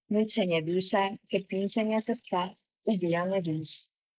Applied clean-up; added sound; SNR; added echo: neural mask model Resemble Enhance denoiser.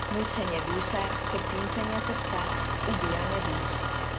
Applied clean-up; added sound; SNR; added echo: none; Engine; -4 dB; none.